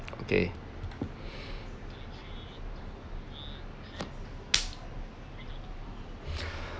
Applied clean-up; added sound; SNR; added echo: none; none; none; none.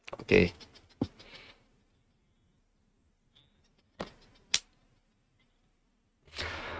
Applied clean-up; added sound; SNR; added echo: neural mask model RNNoise.